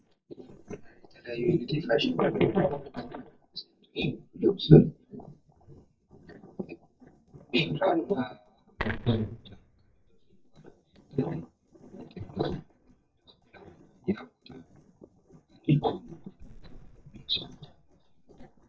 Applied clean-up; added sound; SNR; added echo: neural mask model DeepFilterNet 3.